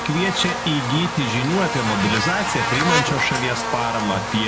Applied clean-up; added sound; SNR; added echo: none; Buzz; 1 dB; reverberation time 0.3 s.